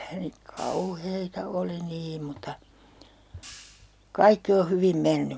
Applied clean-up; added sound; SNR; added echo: none; Hi-hat; 20 dB; none.